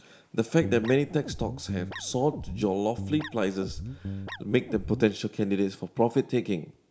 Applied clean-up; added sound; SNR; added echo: none; Guitar; 9 dB; none.